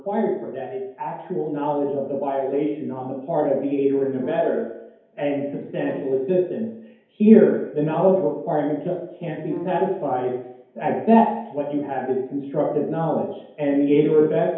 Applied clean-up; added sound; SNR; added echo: none; Brass instrument; 19 dB; reverberation time 0.9 s.